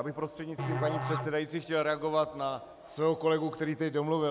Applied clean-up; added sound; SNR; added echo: none; Musical instrument; 7 dB; none.